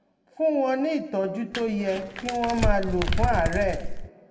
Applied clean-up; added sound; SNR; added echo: none; Crumpling, crinkling; 0 dB; reverberation time 1.2 s.